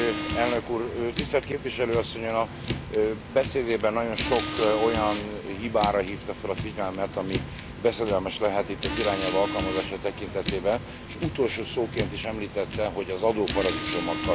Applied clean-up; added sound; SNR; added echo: none; Car; 5 dB; none.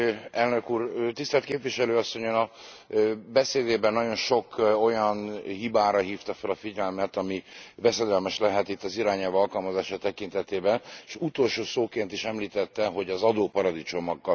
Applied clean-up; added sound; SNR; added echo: none; none; none; none.